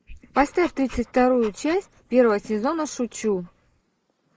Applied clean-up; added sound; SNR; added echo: neural mask model Resemble Enhance denoiser.